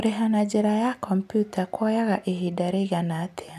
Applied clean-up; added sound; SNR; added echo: none; none; none; none.